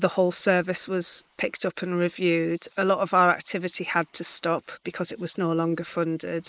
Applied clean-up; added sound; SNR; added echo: neural mask model Resemble Enhance denoiser.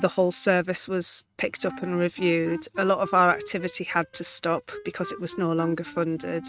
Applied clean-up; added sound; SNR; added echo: neural mask model RNNoise.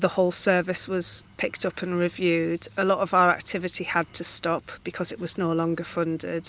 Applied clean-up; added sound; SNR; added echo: none; none; none; none.